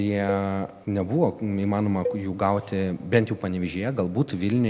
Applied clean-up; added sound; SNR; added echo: none; Cowbell; 12 dB; none.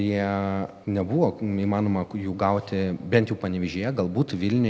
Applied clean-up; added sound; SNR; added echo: none; none; none; none.